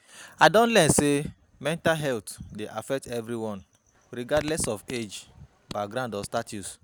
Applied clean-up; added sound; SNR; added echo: none; Fart; 18 dB; none.